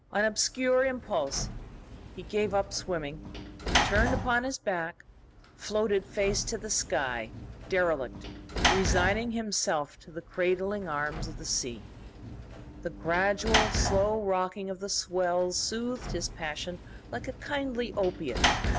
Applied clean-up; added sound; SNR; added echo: none; Sliding door / Slam; 4 dB; none.